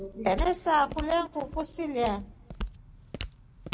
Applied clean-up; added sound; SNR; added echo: none; Walk, footsteps; 8 dB; none.